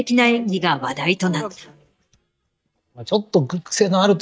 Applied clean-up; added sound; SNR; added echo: neural mask model DeepFilterNet 3.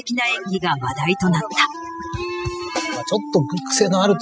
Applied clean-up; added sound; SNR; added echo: classical method spectral subtraction.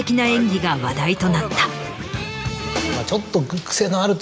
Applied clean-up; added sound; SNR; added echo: none; none; none; none.